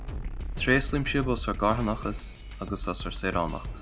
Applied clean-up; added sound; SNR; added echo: none; Drum kit; 5 dB; none.